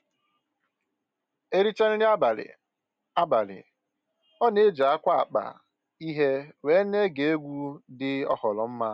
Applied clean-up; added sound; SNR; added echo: none; none; none; none.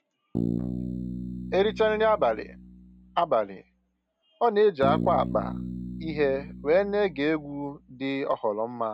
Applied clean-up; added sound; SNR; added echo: none; Bass guitar; 8 dB; none.